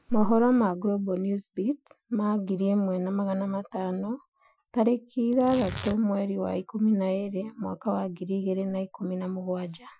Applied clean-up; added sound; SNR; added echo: classical method Wiener filter.